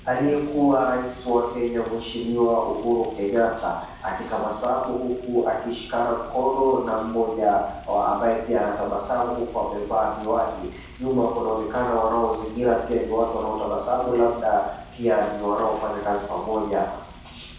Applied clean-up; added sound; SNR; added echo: none; Frying (food); 19 dB; reverberation time 0.7 s.